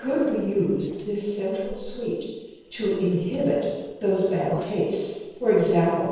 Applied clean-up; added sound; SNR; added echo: neural separator model SepFormer DNS4.